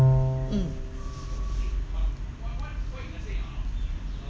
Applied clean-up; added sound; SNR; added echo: none; Bowed string instrument; 1 dB; none.